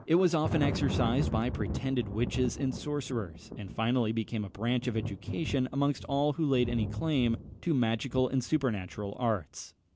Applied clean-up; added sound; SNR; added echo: none; Thunder; 8 dB; none.